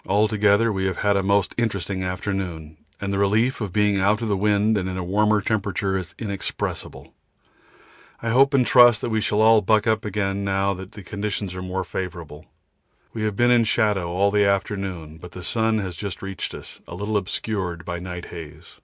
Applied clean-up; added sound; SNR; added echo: none; none; none; none.